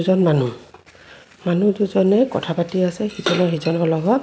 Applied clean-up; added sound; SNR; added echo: none; none; none; none.